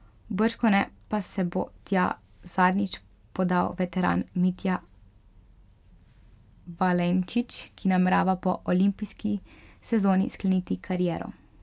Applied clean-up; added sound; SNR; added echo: none; none; none; none.